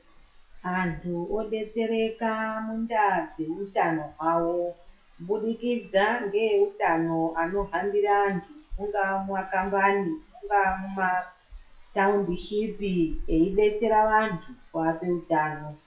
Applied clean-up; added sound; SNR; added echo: classical method WPE with log-MMSE.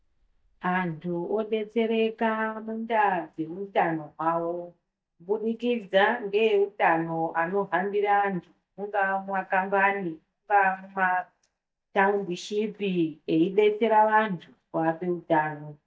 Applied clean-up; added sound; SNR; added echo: neural mask model DeepFilterNet 3.